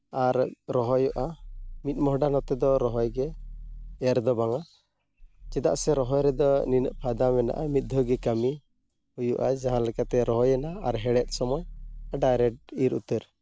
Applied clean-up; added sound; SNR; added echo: none; Growling; 14 dB; none.